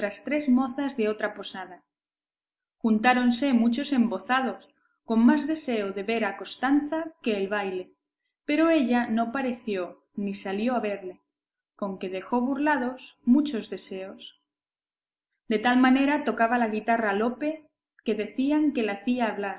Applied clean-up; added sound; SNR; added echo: none; none; none; none.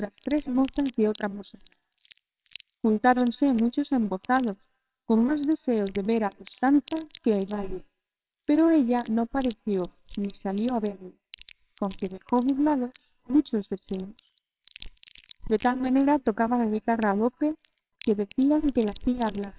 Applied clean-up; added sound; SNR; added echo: neural separator model SepFormer WHAMR!.